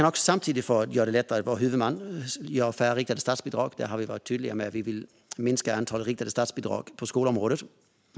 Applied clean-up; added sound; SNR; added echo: none; none; none; none.